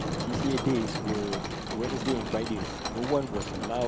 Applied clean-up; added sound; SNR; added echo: none; Mechanisms + Thunder / Rain; 1 dB; none.